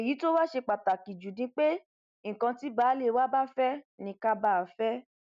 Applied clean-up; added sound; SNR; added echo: none; none; none; none.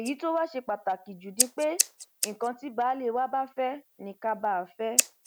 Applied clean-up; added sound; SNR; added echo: none; Scissors; 3 dB; none.